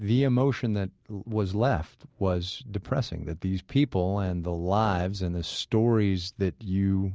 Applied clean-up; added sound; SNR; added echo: none; none; none; none.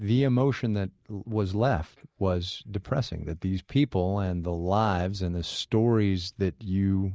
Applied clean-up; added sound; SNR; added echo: neural mask model Resemble Enhance denoiser.